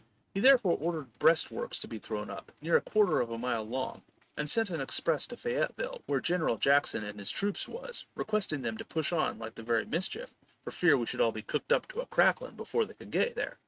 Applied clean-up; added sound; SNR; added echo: neural mask model RNNoise.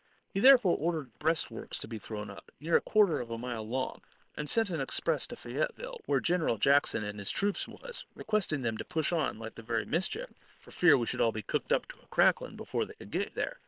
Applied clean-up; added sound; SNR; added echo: neural separator model SepFormer WHAM!.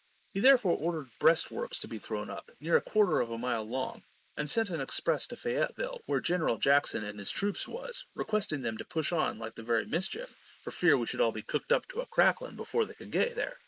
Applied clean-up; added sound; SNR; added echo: neural mask model Resemble Enhance denoiser.